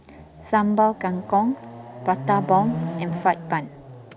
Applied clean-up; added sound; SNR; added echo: none; Chatter / Car passing by / Motorcycle / Traffic noise, roadway noise / Accelerating, revving, vroom; 10 dB; none.